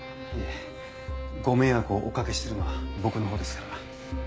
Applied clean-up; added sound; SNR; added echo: none; none; none; none.